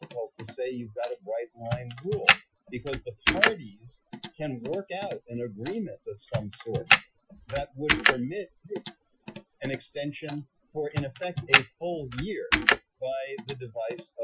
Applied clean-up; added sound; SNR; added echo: classical method Wiener filter.